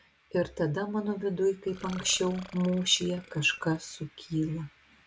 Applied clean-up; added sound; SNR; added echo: none; Burping, eructation; 20 dB; none.